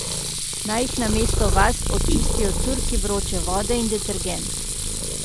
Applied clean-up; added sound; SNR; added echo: none; Purr + Sink (filling or washing) / Water tap, faucet; -4 dB; none.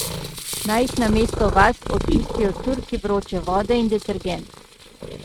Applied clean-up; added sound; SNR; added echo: neural mask model RNNoise.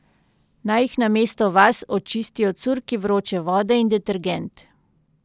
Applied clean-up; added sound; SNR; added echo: none; none; none; none.